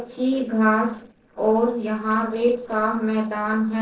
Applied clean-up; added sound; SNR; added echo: neural separator model SepFormer DNS4.